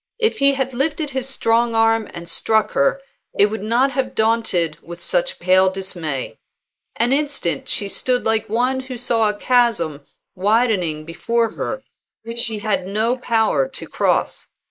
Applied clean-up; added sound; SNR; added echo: neural mask model Resemble Enhance denoiser.